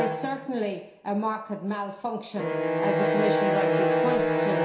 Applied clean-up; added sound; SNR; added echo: none; Bowed string instrument; -4 dB; reverberation time 0.7 s.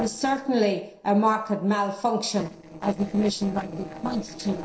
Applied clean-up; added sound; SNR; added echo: neural separator model SepFormer DNS4.